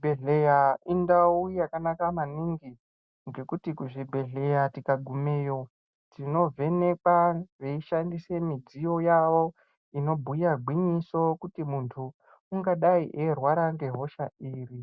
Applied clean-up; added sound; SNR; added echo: none; none; none; none.